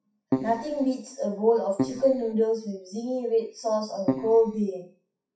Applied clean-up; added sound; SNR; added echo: classical method WPE with log-MMSE.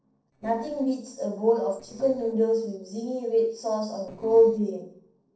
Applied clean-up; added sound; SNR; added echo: neural separator model SepFormer DNS4.